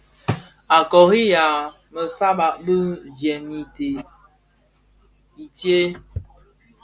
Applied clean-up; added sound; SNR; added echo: none; none; none; none.